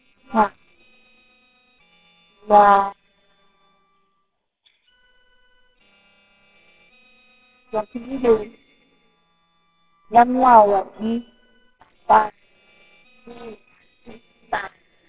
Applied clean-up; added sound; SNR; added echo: neural separator model SepFormer WHAMR!.